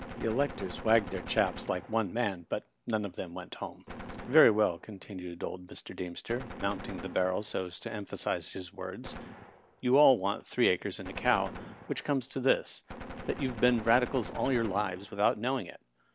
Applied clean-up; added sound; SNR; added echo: none; Gunshot, gunfire; 15 dB; none.